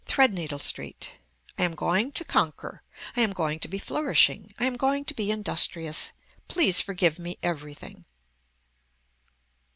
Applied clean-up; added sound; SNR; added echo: none; none; none; none.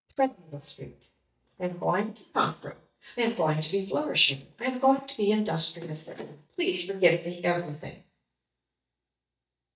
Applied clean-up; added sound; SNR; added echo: neural mask model DeepFilterNet 3.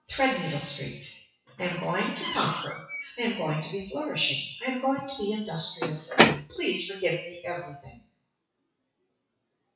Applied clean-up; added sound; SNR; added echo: classical method WPE with log-MMSE.